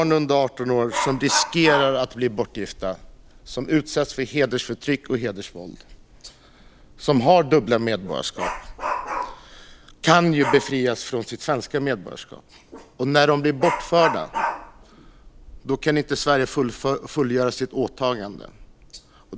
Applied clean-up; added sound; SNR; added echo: none; Dog; 11 dB; none.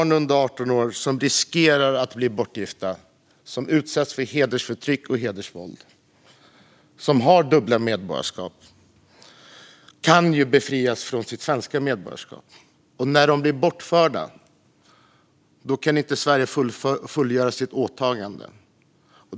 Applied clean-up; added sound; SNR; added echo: none; none; none; none.